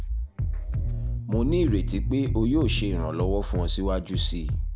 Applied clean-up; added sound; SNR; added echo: none; Bass guitar + Bass drum; -1 dB; none.